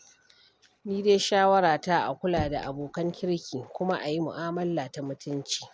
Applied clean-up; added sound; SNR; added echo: none; Knock; 15 dB; none.